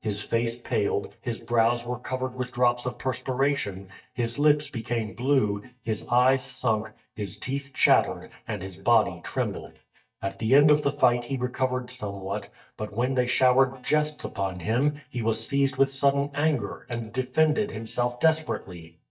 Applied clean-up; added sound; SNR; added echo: neural mask model DeepFilterNet 3.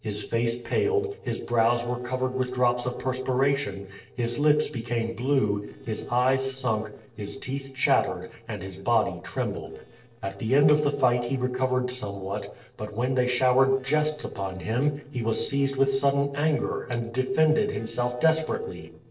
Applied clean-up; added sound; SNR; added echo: neural separator model SepFormer DNS4.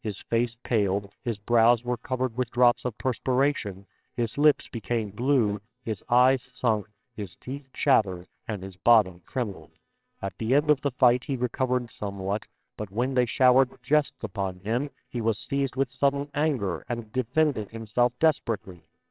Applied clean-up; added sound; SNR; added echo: neural separator model SepFormer WHAMR!.